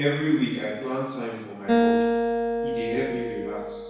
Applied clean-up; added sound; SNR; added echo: none; Acoustic guitar; -2 dB; reverberation time 1.0 s.